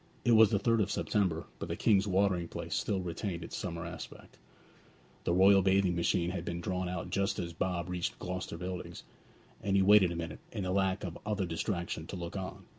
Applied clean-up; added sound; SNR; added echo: none; none; none; none.